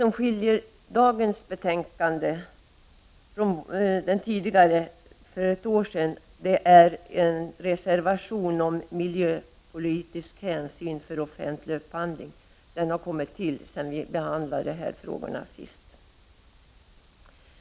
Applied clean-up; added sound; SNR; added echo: none; none; none; none.